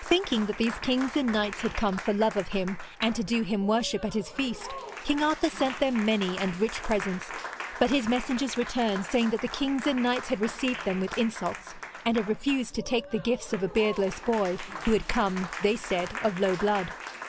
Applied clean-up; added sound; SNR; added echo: none; Applause; 12 dB; none.